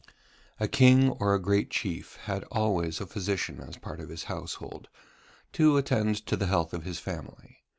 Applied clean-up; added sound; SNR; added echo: none; none; none; none.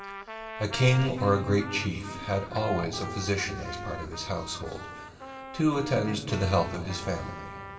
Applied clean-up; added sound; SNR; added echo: none; Trumpet; 12 dB; reverberation time 2.5 s.